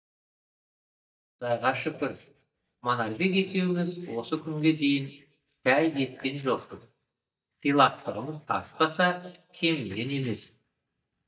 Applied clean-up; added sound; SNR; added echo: neural mask model DeepFilterNet 3.